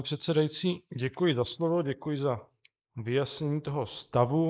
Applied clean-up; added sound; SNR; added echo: neural mask model Resemble Enhance denoiser.